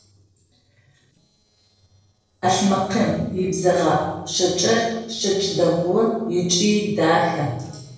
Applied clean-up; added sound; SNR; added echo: neural separator model SepFormer DNS4.